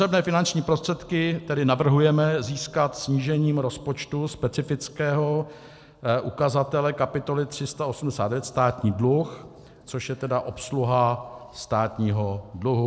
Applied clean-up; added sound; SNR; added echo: none; none; none; none.